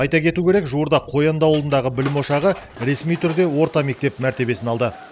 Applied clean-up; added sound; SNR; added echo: none; Tools; 18 dB; none.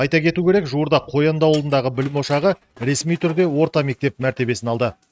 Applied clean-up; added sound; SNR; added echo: neural mask model RNNoise.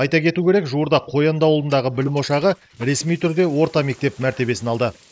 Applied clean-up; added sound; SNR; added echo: neural mask model Resemble Enhance denoiser.